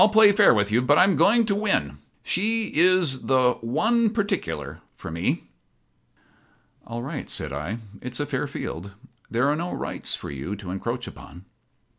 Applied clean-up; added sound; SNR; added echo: none; none; none; none.